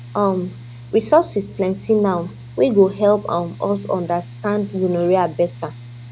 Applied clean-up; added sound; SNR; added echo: none; Mechanical fan; 17 dB; none.